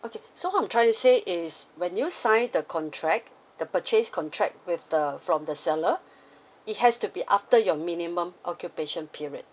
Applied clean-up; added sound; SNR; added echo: none; none; none; none.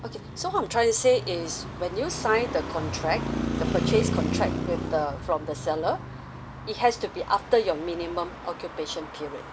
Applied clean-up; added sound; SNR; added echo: none; Traffic noise, roadway noise; 5 dB; none.